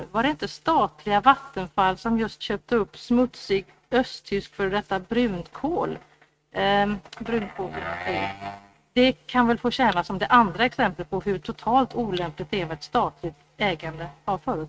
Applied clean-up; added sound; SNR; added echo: neural mask model RNNoise.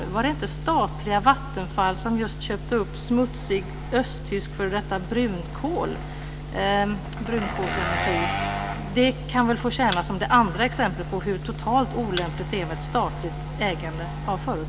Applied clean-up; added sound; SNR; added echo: none; Thump, thud + Engine; 11 dB; none.